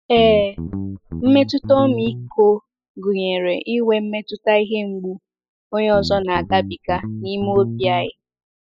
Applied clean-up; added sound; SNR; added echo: classical method spectral subtraction.